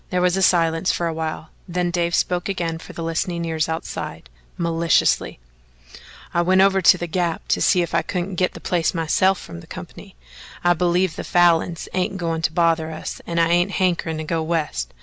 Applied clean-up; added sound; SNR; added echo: none; none; none; none.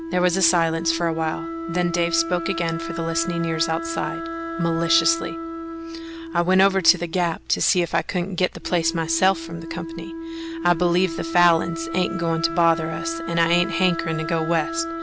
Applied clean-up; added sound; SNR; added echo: none; Wind instrument, woodwind instrument; 7 dB; none.